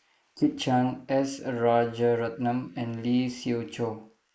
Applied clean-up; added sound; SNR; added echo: neural mask model Resemble Enhance denoiser.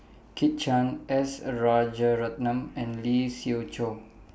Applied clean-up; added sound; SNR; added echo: none; none; none; none.